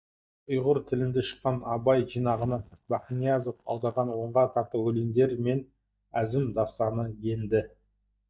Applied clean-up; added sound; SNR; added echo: neural mask model DeepFilterNet 3.